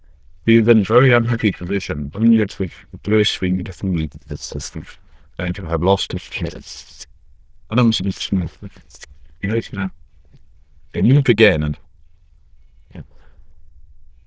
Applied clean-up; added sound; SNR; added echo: neural diffusion model UNIVERSE++.